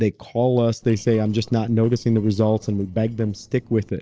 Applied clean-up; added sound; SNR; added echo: neural separator model SepFormer DNS4.